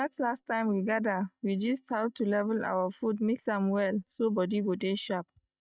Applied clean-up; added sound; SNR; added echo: neural mask model DeepFilterNet 3.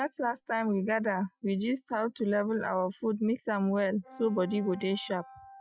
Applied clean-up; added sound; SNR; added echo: classical method Wiener filter.